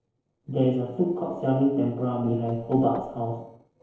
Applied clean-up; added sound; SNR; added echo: neural separator model SepFormer DNS4.